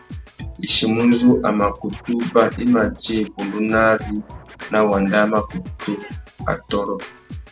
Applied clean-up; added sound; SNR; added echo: none; Scratching (performance technique); 15 dB; none.